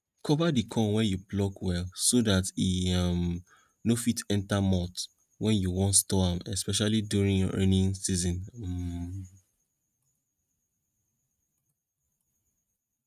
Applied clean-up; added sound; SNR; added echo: neural mask model RNNoise.